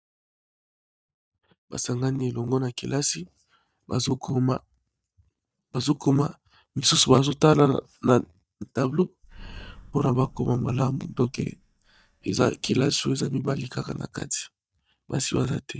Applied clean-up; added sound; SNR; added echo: neural mask model DeepFilterNet 3.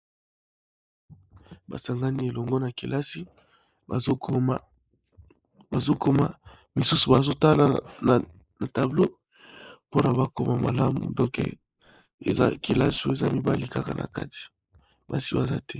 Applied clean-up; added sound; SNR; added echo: neural mask model Resemble Enhance denoiser.